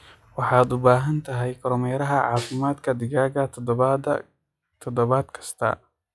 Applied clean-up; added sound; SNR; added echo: classical method log-MMSE.